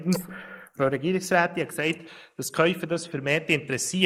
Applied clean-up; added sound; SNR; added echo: neural mask model Resemble Enhance denoiser.